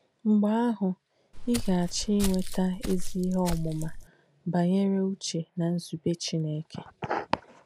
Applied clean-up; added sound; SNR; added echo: none; Walk, footsteps; 4 dB; none.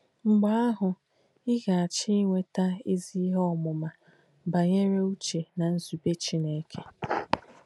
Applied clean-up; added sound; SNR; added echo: none; none; none; none.